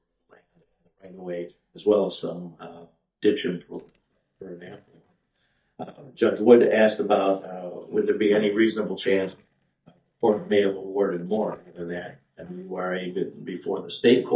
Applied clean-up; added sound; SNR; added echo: neural mask model DeepFilterNet 3.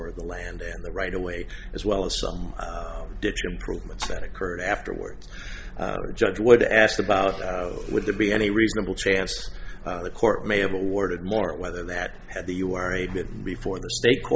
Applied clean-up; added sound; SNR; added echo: none; none; none; none.